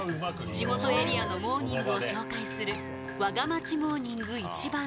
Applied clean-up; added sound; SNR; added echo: none; Wind instrument, woodwind instrument; 12 dB; none.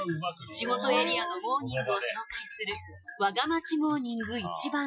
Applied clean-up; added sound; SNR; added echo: classical method Wiener filter.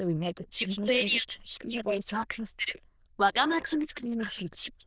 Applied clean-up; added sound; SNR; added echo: neural diffusion model UNIVERSE++.